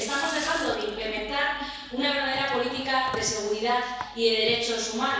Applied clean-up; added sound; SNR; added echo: none; Sink (filling or washing) / Water tap, faucet; 14 dB; reverberation time 1.1 s.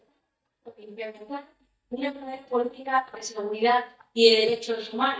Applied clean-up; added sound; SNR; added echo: neural mask model DeepFilterNet 3.